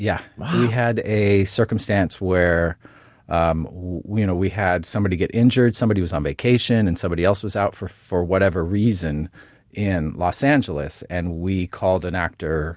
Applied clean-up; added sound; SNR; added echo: none; none; none; none.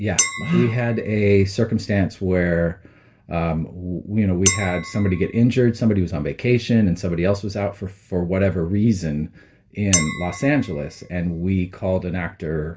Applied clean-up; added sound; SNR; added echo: none; Chink, clink; 8 dB; reverberation time 0.2 s.